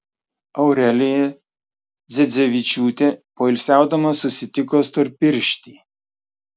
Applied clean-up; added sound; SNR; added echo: none; none; none; none.